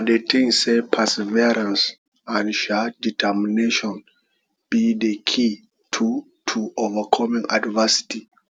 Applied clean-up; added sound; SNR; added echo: none; none; none; none.